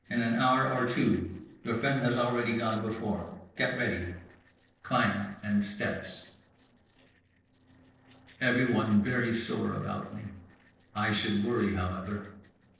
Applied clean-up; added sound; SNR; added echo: neural separator model SepFormer DNS4.